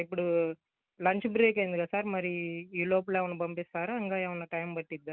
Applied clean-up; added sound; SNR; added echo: none; none; none; none.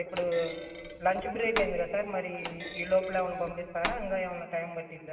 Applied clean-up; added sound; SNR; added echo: none; Thump, thud; 8 dB; reverberation time 2.0 s.